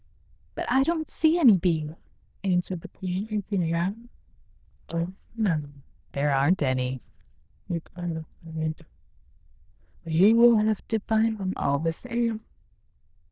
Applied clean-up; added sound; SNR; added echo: neural diffusion model UNIVERSE++.